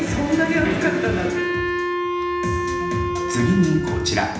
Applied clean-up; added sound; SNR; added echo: none; Wind instrument, woodwind instrument; 2 dB; reverberation time 0.9 s.